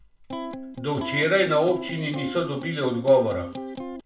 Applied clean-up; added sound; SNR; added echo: none; Electric guitar; 10 dB; reverberation time 0.3 s.